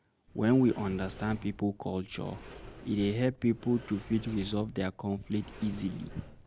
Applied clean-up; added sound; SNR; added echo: none; Sliding door; 17 dB; none.